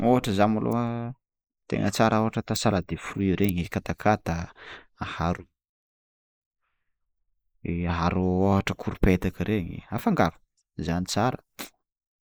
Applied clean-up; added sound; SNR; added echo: neural mask model Resemble Enhance denoiser.